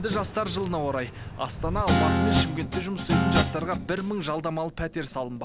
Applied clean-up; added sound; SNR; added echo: none; Guitar; -4 dB; none.